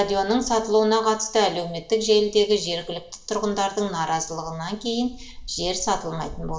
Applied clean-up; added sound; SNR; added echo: none; Bird vocalization, bird call, bird song; 17 dB; reverberation time 0.6 s.